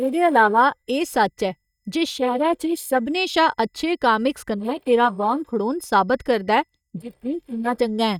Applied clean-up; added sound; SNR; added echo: neural mask model DeepFilterNet 3.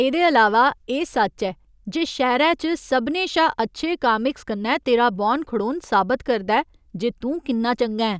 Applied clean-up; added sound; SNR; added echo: none; none; none; none.